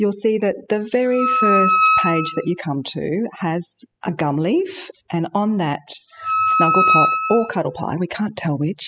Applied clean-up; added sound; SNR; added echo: classical method spectral subtraction.